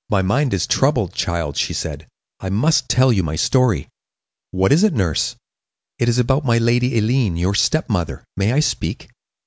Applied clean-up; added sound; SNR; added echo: none; none; none; none.